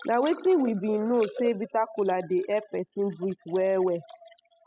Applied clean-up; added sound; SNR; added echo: classical method spectral subtraction.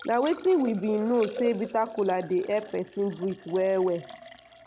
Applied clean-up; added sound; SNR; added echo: none; Liquid; 16 dB; none.